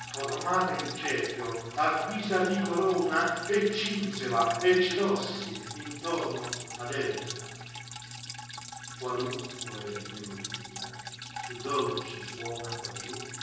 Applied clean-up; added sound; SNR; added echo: none; Drip; 10 dB; reverberation time 1.3 s.